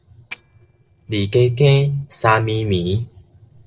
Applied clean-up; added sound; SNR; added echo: neural separator model SepFormer DNS4.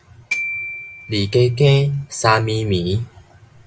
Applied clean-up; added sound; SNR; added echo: none; Glockenspiel; 13 dB; none.